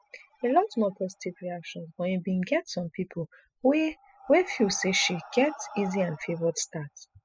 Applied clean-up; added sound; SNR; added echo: classical method spectral subtraction.